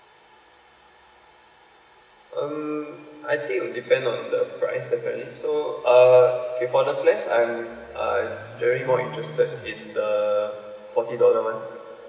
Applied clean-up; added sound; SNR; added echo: none; Livestock, farm animals, working animals; 20 dB; reverberation time 2.2 s.